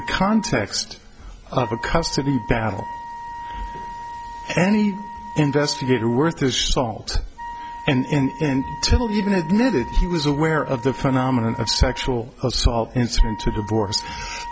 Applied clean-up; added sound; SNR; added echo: none; Wind instrument, woodwind instrument; 13 dB; none.